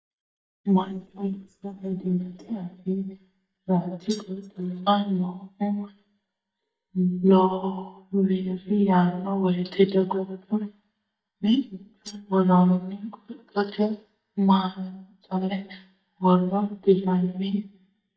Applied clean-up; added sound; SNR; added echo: neural mask model DeepFilterNet 3.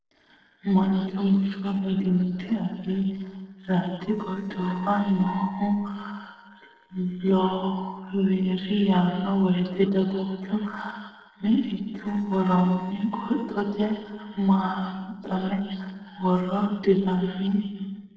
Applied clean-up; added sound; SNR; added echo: neural separator model SepFormer DNS4.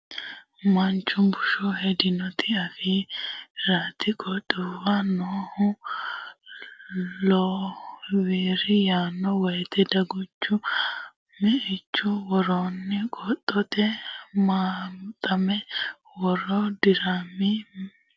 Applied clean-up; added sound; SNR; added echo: none; none; none; none.